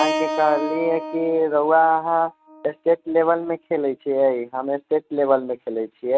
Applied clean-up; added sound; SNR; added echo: neural mask model RNNoise.